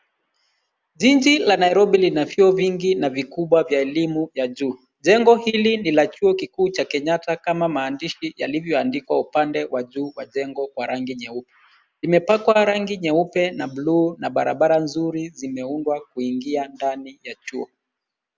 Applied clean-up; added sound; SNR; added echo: none; none; none; none.